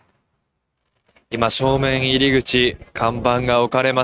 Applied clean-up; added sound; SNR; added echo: neural mask model RNNoise.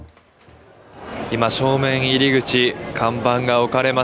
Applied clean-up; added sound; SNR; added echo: none; none; none; none.